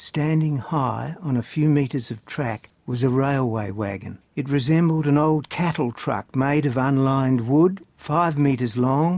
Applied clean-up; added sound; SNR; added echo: none; none; none; none.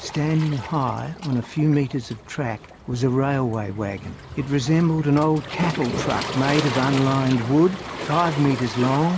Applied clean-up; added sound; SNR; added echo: none; Waves, surf; 10 dB; none.